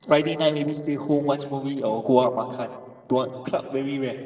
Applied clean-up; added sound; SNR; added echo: neural separator model SepFormer DNS4.